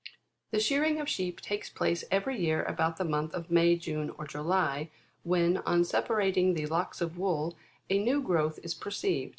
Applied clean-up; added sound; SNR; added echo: none; none; none; none.